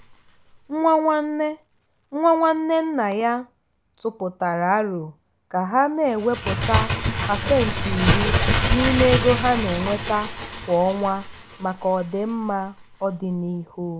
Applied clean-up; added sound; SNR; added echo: none; Bird; 4 dB; none.